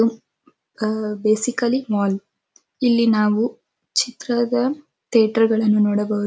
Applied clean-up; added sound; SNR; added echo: none; none; none; none.